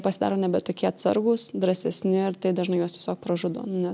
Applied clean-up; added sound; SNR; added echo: none; none; none; none.